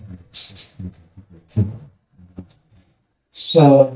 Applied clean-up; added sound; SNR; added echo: neural mask model DeepFilterNet 3.